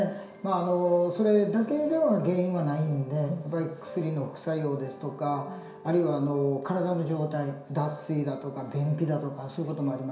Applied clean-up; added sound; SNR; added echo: none; none; none; reverberation time 0.7 s.